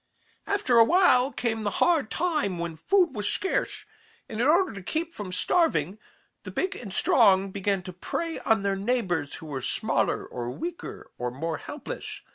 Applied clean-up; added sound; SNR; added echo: none; none; none; none.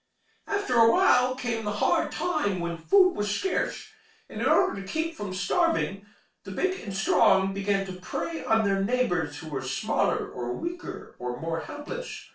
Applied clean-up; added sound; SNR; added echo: none; none; none; reverberation time 0.3 s.